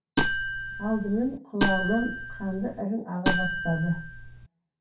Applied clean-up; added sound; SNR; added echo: none; Marimba, xylophone; 0 dB; reverberation time 0.3 s.